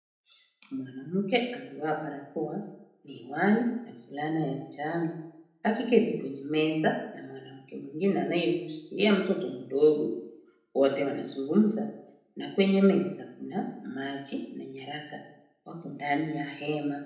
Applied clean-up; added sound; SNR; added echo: none; none; none; reverberation time 0.7 s.